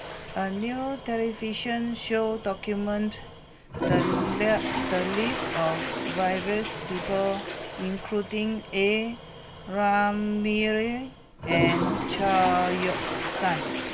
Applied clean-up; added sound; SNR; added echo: none; Toilet flush; 4 dB; none.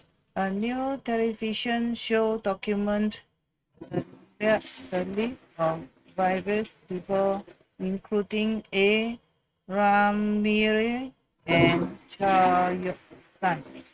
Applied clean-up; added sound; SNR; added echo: neural mask model RNNoise.